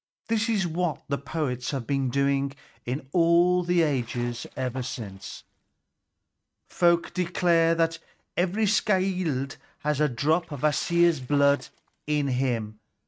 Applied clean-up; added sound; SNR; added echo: neural mask model RNNoise.